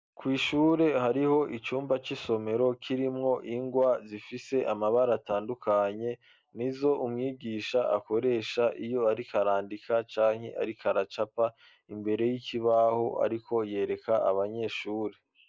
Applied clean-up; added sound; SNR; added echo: none; none; none; none.